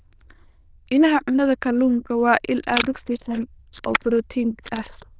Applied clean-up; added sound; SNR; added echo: neural diffusion model UNIVERSE++.